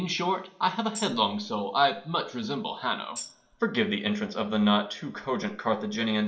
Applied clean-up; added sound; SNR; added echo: none; Tambourine; 15 dB; reverberation time 1.3 s.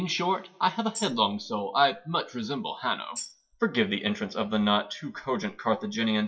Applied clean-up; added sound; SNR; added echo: classical method WPE with log-MMSE.